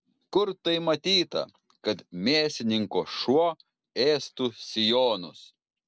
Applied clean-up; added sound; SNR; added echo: none; none; none; none.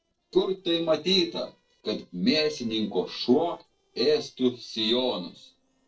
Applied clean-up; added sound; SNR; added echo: neural separator model SepFormer DNS4.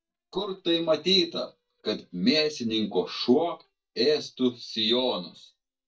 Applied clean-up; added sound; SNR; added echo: neural mask model DeepFilterNet 3.